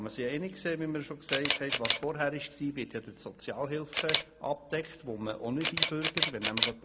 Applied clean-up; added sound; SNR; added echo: none; Camera; -4 dB; none.